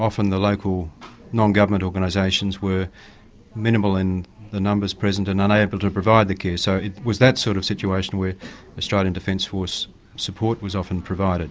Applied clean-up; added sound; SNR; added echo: none; none; none; none.